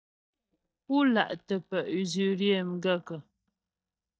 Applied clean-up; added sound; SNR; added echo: neural mask model DeepFilterNet 3.